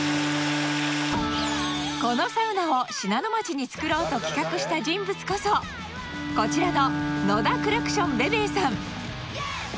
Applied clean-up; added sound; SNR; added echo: none; Bowed string instrument; 4 dB; none.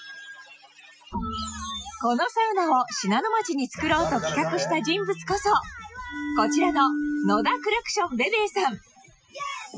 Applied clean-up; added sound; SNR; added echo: classical method Wiener filter.